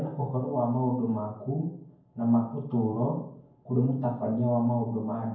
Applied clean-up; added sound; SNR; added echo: none; none; none; reverberation time 0.9 s.